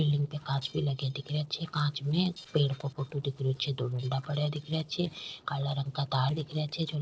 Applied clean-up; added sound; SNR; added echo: neural separator model SepFormer DNS4.